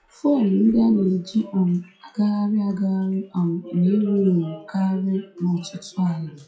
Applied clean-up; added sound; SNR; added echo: classical method WPE with log-MMSE.